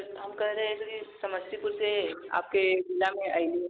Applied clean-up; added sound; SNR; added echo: none; none; none; none.